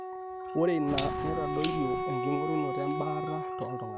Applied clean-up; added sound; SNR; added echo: none; Wind instrument, woodwind instrument + Clock; -1 dB; none.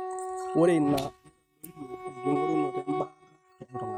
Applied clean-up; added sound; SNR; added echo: neural mask model RNNoise.